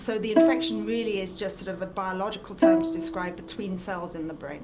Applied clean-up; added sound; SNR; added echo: none; Bowed string instrument; -4 dB; none.